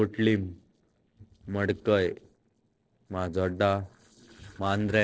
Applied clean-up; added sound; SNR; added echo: neural separator model SepFormer DNS4.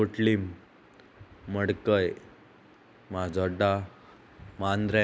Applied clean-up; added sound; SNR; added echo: none; none; none; none.